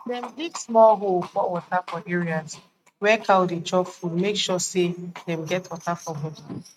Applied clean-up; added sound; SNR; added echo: neural mask model RNNoise.